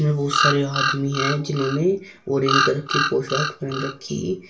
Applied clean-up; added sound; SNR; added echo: none; Bird vocalization, bird call, bird song; 1 dB; reverberation time 0.3 s.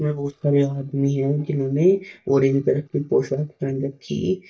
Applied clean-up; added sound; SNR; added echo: neural mask model DeepFilterNet 3.